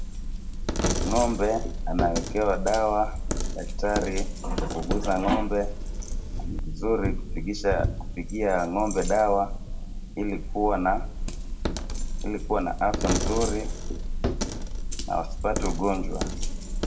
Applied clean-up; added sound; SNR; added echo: none; Coin (dropping); 0 dB; reverberation time 0.5 s.